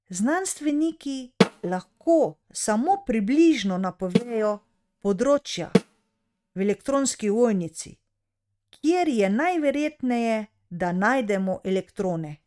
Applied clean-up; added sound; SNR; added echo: neural mask model RNNoise.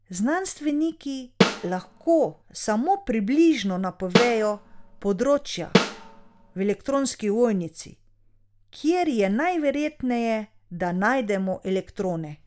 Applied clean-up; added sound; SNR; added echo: none; Snare drum; 1 dB; none.